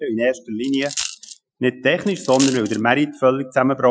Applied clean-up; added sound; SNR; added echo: classical method Wiener filter.